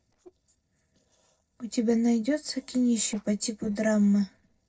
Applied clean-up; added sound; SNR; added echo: neural separator model SepFormer DNS4.